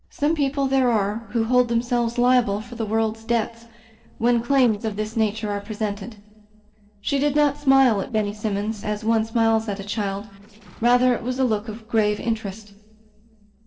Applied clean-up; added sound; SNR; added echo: neural separator model SepFormer DNS4.